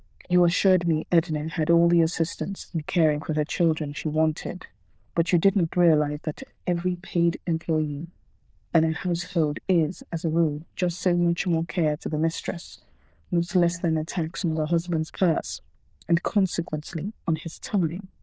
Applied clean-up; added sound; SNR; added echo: neural diffusion model UNIVERSE++.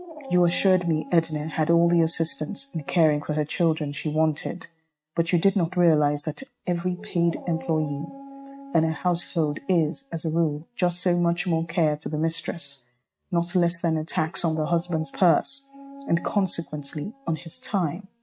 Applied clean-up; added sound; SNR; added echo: neural mask model RNNoise.